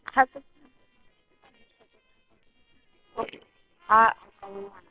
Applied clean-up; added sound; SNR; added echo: neural separator model SepFormer WHAMR!.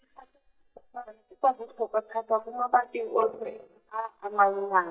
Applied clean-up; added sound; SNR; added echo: neural mask model DeepFilterNet 3.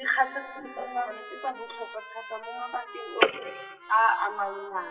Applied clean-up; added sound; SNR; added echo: classical method WPE with log-MMSE.